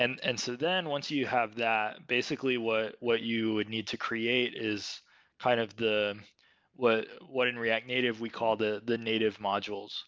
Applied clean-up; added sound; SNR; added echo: none; none; none; none.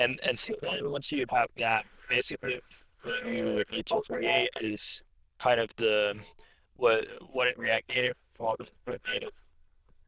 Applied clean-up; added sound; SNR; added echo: neural diffusion model UNIVERSE++.